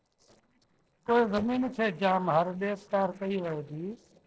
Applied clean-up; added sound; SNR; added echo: neural separator model SepFormer DNS4.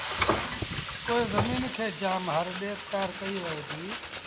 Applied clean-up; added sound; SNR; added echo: none; Frying (food); 0 dB; none.